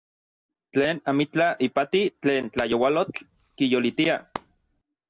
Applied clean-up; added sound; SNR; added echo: none; Hands; 19 dB; none.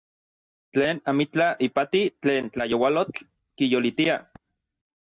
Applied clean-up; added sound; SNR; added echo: neural mask model DeepFilterNet 3.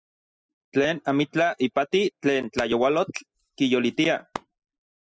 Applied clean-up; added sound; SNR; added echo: classical method spectral subtraction.